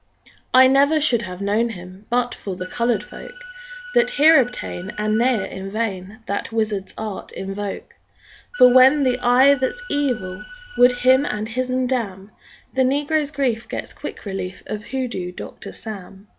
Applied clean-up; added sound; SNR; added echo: none; Organ; 5 dB; none.